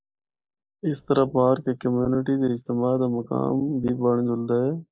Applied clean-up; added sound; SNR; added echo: neural mask model Resemble Enhance denoiser.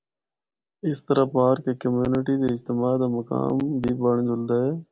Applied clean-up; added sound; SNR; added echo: none; none; none; none.